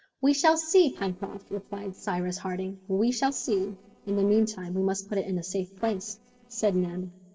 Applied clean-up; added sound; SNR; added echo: neural separator model SepFormer DNS4.